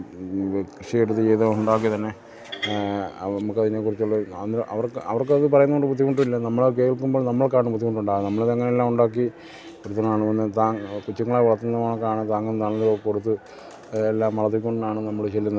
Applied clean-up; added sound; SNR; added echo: none; none; none; none.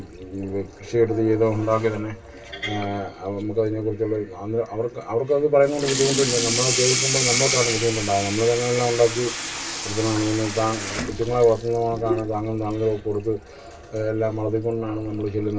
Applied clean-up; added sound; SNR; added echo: none; Sink (filling or washing) / Water tap, faucet; 6 dB; reverberation time 0.1 s.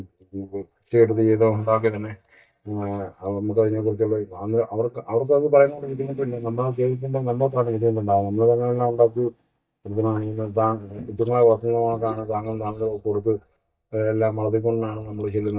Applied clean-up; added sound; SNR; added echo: neural mask model DeepFilterNet 3.